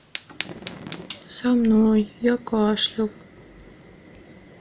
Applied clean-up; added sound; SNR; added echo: none; Fire; 15 dB; none.